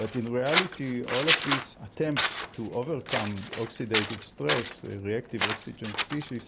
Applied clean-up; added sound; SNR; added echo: none; Scissors; -3 dB; none.